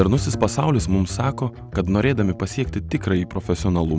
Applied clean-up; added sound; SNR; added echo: none; none; none; none.